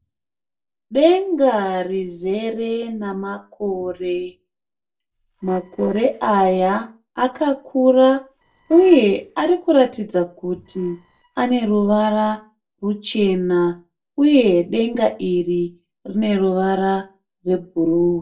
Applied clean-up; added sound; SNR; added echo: neural separator model SepFormer DNS4.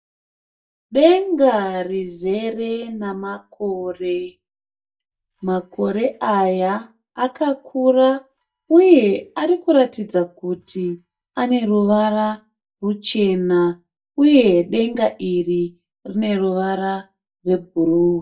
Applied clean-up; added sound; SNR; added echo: neural mask model DeepFilterNet 3.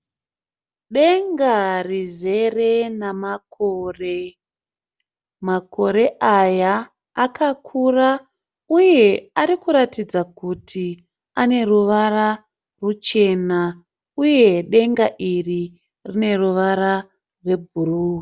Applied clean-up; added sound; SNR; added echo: none; none; none; none.